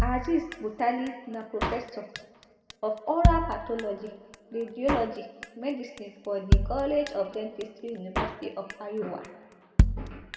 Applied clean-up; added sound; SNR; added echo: none; Drum kit; -1 dB; reverberation time 1.7 s.